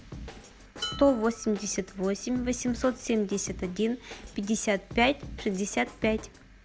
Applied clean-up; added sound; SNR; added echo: none; Dishes, pots, and pans + Drum kit; 14 dB; none.